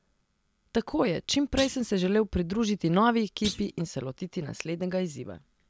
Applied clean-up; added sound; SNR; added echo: none; Thump, thud; 11 dB; none.